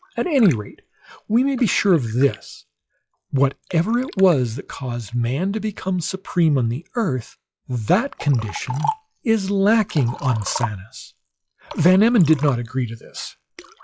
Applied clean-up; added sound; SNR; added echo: classical method log-MMSE.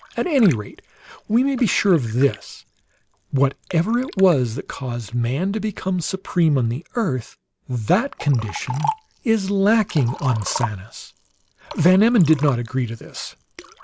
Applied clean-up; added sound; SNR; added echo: none; Liquid; 16 dB; none.